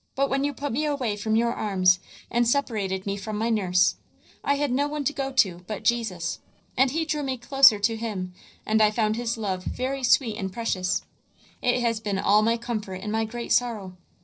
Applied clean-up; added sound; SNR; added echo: neural separator model SepFormer DNS4.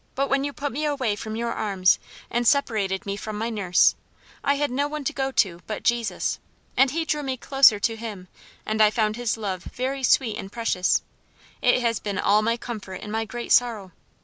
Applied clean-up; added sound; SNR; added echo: none; none; none; none.